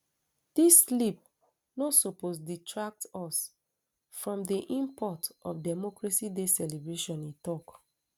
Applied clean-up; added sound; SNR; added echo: none; none; none; none.